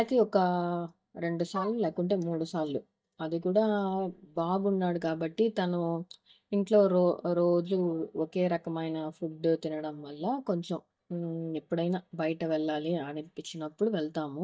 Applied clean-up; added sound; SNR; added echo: neural mask model DeepFilterNet 3.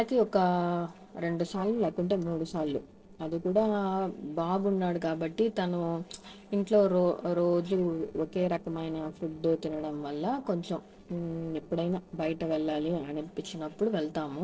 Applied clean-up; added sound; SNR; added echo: neural separator model SepFormer DNS4.